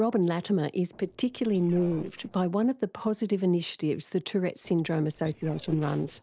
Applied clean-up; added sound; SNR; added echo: neural separator model SepFormer DNS4.